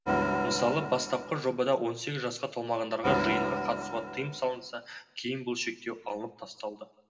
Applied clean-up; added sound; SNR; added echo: none; Organ; 1 dB; reverberation time 0.9 s.